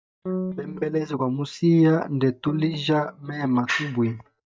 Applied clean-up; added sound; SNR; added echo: neural mask model DeepFilterNet 3.